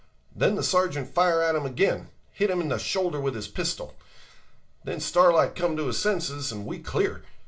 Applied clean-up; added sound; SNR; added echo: none; none; none; reverberation time 0.2 s.